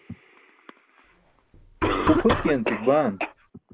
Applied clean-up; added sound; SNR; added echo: none; Knock + Cough; 2 dB; none.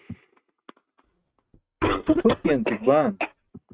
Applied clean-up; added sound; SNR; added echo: neural mask model RNNoise.